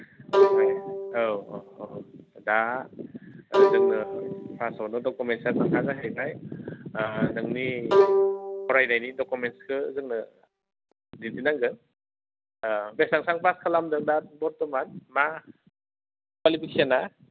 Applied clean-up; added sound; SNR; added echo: none; Bowed string instrument; -2 dB; none.